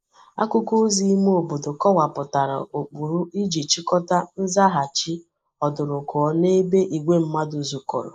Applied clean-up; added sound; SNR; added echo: neural mask model Resemble Enhance denoiser.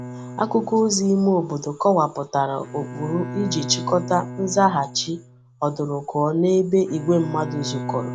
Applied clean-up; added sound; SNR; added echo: none; Bowed string instrument; 12 dB; none.